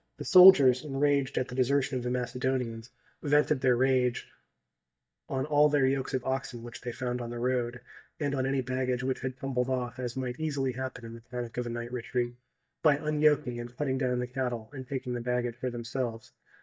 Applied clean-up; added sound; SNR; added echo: neural mask model DeepFilterNet 3.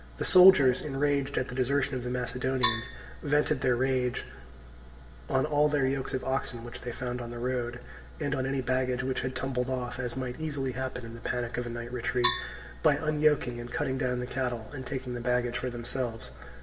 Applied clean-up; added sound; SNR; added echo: none; Percussion; 3 dB; reverberation time 1.9 s.